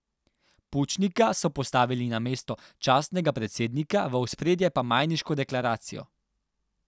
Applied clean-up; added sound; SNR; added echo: none; none; none; none.